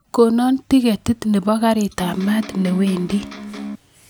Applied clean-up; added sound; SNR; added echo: none; Electric guitar; 12 dB; none.